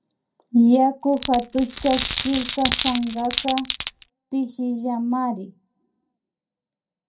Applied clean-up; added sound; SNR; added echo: none; Glass; 5 dB; reverberation time 0.3 s.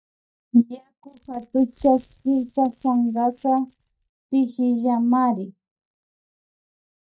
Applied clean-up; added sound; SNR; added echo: neural mask model DeepFilterNet 3.